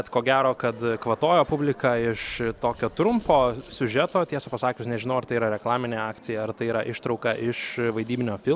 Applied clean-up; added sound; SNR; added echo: none; Rattle (instrument); 20 dB; none.